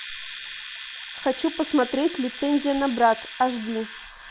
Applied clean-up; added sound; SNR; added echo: none; Domestic sounds, home sounds; 11 dB; none.